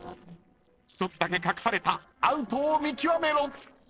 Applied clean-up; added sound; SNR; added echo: neural separator model SepFormer DNS4.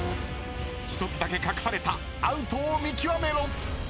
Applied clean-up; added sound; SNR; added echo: none; none; none; none.